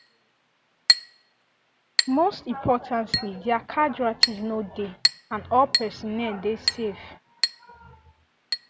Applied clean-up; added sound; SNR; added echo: none; Chink, clink; 2 dB; none.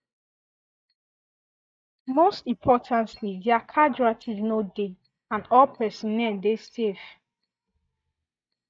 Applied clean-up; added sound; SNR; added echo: neural mask model DeepFilterNet 3.